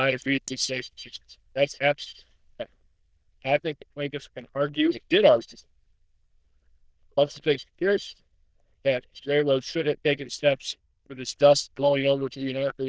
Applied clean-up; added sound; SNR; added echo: neural diffusion model UNIVERSE++.